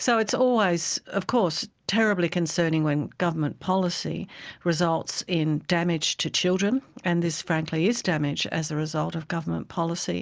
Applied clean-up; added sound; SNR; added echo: none; none; none; none.